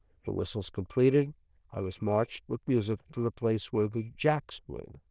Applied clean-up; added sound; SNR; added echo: neural diffusion model UNIVERSE++.